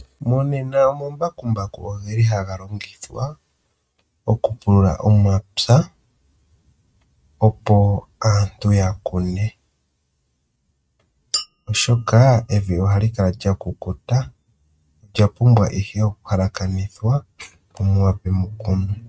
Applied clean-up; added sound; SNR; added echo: neural mask model RNNoise.